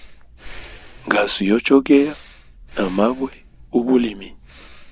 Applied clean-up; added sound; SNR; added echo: none; Breathing; 18 dB; none.